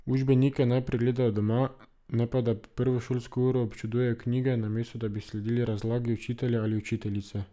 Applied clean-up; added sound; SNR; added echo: none; none; none; none.